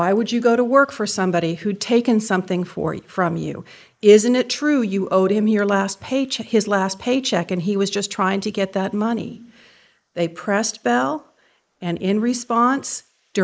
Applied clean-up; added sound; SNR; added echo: neural mask model Resemble Enhance denoiser.